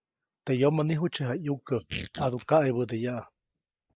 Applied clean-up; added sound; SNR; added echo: neural mask model Resemble Enhance denoiser.